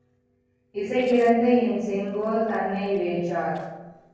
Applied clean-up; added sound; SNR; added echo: neural separator model SepFormer DNS4.